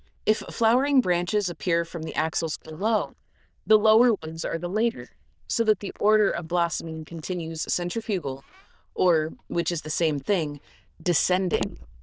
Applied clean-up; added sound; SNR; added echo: neural diffusion model UNIVERSE++.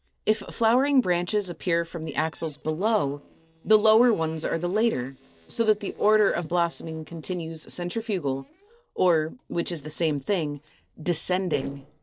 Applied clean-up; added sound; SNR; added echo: neural separator model SepFormer DNS4.